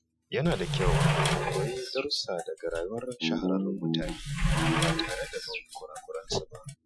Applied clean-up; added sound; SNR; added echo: classical method Wiener filter.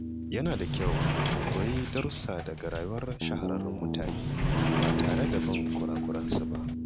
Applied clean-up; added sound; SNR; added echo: none; Guitar + Sliding door; -5 dB; none.